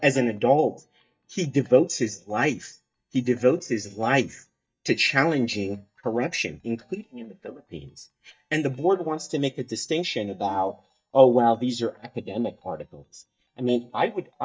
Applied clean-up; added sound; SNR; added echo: neural mask model DeepFilterNet 3.